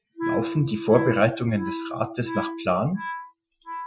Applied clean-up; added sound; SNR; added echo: classical method Wiener filter.